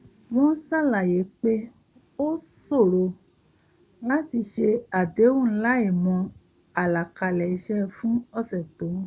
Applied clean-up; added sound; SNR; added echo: none; none; none; none.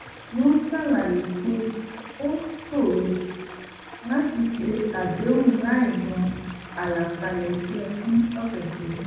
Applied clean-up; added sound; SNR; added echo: none; Stream; 16 dB; reverberation time 1.1 s.